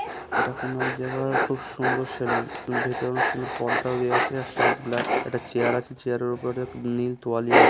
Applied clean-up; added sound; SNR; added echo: none; Dog; -3 dB; none.